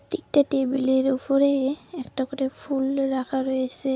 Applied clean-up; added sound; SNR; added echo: none; none; none; none.